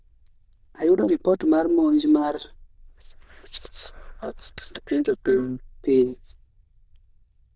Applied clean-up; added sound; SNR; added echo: neural diffusion model UNIVERSE++.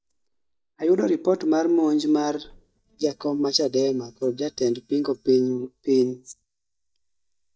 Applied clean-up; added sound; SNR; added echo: neural mask model DeepFilterNet 3.